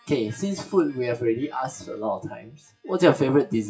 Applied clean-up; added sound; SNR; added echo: classical method WPE with log-MMSE.